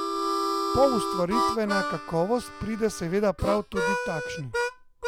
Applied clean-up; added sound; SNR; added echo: none; Harmonica; 1 dB; none.